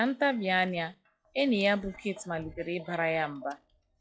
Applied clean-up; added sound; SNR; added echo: classical method log-MMSE.